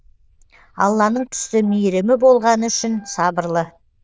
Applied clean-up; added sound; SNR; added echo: neural diffusion model UNIVERSE++.